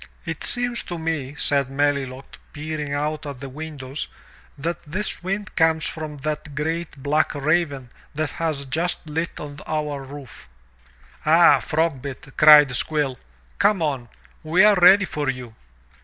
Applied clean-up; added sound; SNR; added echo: none; none; none; none.